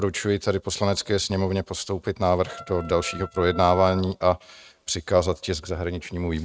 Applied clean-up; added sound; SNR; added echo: neural mask model RNNoise.